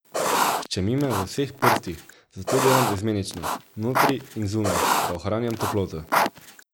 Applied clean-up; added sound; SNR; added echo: none; Writing; -1 dB; none.